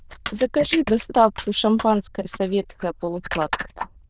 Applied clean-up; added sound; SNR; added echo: neural diffusion model UNIVERSE++.